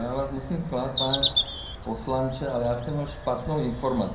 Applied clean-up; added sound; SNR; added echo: none; Bird vocalization, bird call, bird song; 3 dB; reverberation time 0.5 s.